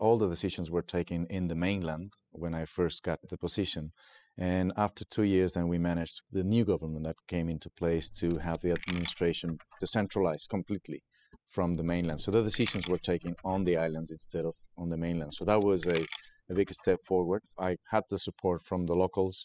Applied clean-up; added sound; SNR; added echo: classical method spectral subtraction.